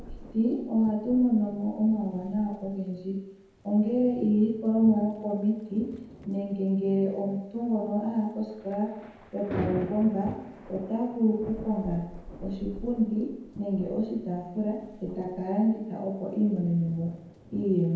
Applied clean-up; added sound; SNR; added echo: none; Thunder / Rain; 16 dB; reverberation time 0.9 s.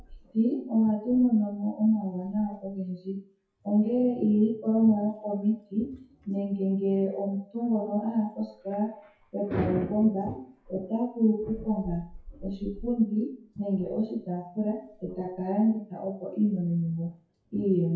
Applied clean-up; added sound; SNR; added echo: classical method WPE with log-MMSE.